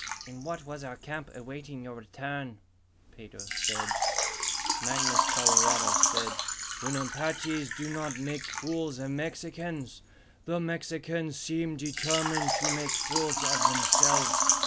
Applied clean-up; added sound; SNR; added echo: none; Water / Liquid; -4 dB; none.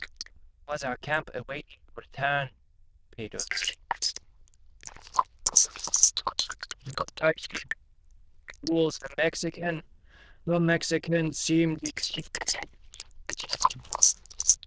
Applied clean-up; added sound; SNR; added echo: neural diffusion model UNIVERSE++.